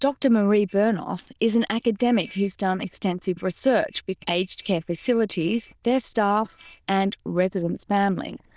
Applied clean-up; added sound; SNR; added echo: neural diffusion model UNIVERSE++.